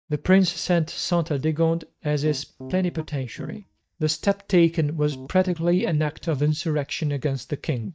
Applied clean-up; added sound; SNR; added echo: neural mask model DeepFilterNet 3.